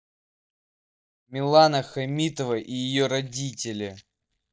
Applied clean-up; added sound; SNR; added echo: neural mask model DeepFilterNet 3.